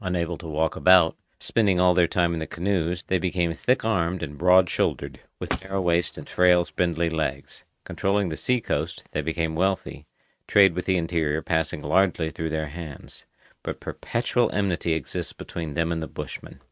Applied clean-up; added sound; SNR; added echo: neural mask model RNNoise.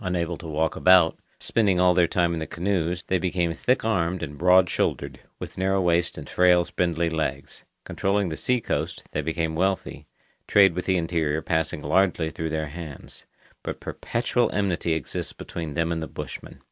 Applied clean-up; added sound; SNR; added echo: none; none; none; none.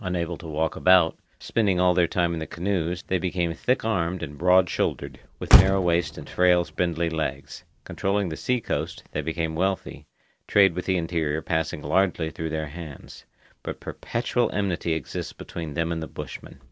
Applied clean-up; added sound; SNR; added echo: none; Motor vehicle (road); 7 dB; none.